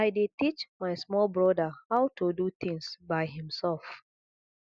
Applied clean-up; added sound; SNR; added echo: none; none; none; none.